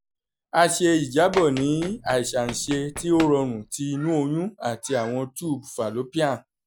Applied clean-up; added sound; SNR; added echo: none; Run; 14 dB; none.